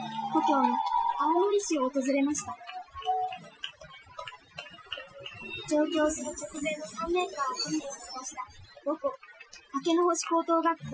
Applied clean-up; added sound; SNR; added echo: classical method Wiener filter.